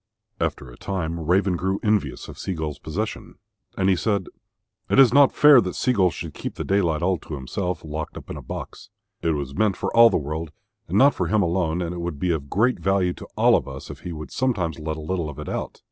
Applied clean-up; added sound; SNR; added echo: none; none; none; none.